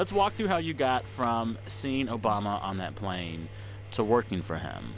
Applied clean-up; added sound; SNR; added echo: none; Engine; 12 dB; none.